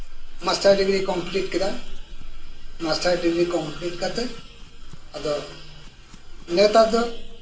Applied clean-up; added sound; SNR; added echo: none; Chewing, mastication / Livestock, farm animals, working animals; 7 dB; reverberation time 0.2 s.